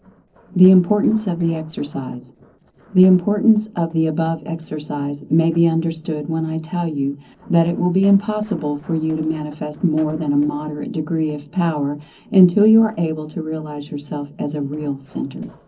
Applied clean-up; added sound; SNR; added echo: neural separator model SepFormer DNS4.